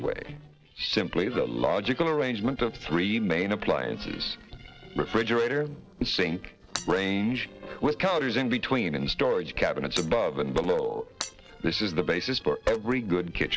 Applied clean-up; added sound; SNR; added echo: neural separator model SepFormer DNS4.